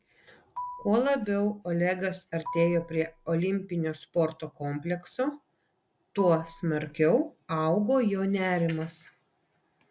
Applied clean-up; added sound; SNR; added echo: none; Marimba, xylophone; 15 dB; none.